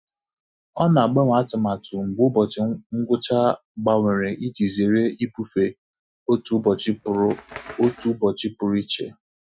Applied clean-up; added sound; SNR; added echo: classical method Wiener filter.